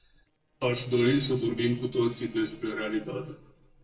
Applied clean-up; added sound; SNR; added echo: neural separator model SepFormer DNS4.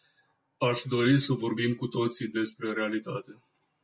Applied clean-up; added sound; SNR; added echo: none; none; none; none.